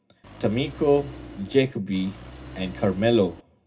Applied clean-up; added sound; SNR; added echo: none; Engine; 16 dB; reverberation time 0.4 s.